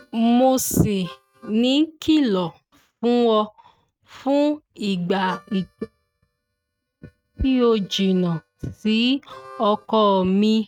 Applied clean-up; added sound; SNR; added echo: neural mask model RNNoise.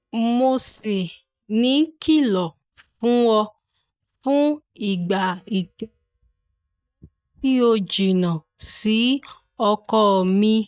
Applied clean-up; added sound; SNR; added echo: neural mask model DeepFilterNet 3.